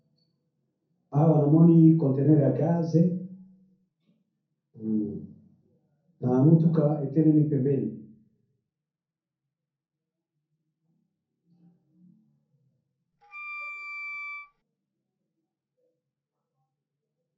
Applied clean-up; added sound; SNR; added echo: none; Wind instrument, woodwind instrument; 12 dB; reverberation time 0.5 s.